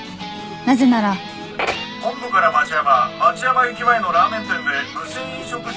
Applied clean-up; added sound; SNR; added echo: none; none; none; none.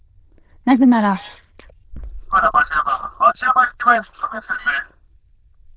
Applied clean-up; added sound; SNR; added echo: neural diffusion model UNIVERSE++.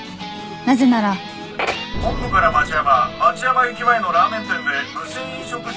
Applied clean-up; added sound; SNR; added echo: none; Boom; 10 dB; none.